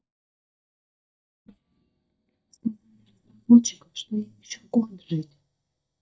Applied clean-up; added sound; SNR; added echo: neural mask model DeepFilterNet 3.